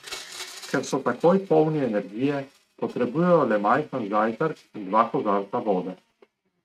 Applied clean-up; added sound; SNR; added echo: neural mask model RNNoise.